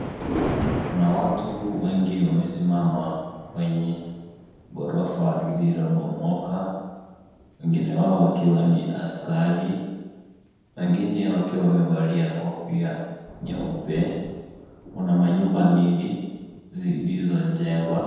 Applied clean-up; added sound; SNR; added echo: none; Thunder; 13 dB; reverberation time 1.2 s.